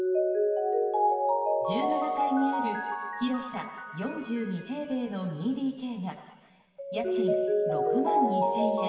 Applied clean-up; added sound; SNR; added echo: none; Mallet percussion; -5 dB; reverberation time 1.5 s.